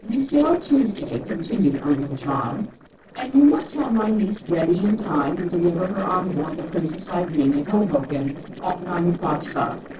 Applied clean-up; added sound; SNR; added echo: neural separator model SepFormer DNS4.